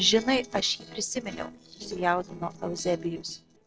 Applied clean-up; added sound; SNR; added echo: neural separator model SepFormer DNS4.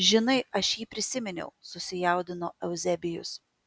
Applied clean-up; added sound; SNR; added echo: none; none; none; none.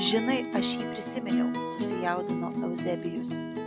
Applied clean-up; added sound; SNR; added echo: none; Acoustic guitar; -2 dB; none.